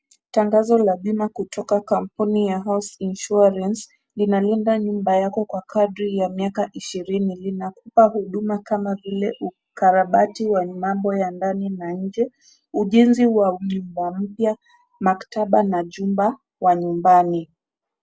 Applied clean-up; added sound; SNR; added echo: none; none; none; none.